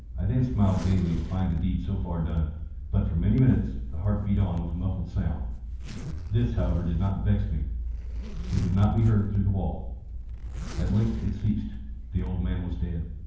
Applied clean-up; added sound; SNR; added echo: none; Zipper (clothing); 11 dB; reverberation time 0.9 s.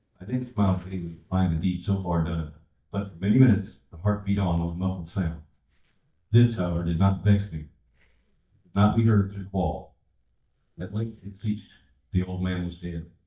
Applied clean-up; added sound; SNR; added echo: neural mask model DeepFilterNet 3.